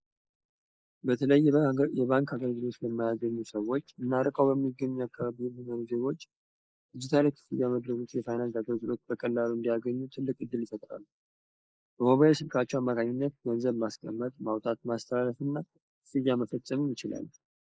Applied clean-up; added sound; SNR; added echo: neural mask model Resemble Enhance denoiser.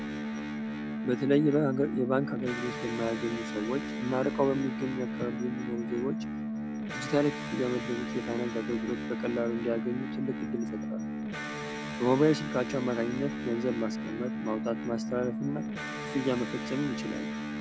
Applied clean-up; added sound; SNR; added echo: none; Electric guitar; 3 dB; none.